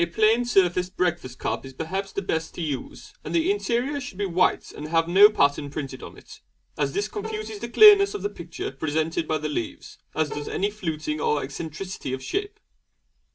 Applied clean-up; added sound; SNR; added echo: none; Bowed string instrument; 14 dB; none.